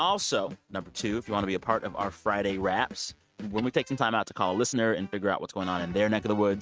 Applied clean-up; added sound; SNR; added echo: neural mask model RNNoise.